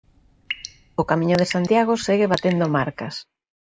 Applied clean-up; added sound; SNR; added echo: none; Drip / Sink (filling or washing) / Water tap, faucet / Water; 16 dB; none.